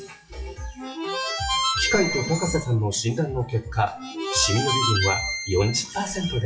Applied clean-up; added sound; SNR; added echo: classical method WPE with log-MMSE.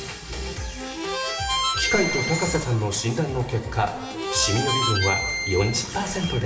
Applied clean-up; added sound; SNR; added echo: none; Harmonica; 2 dB; reverberation time 1.1 s.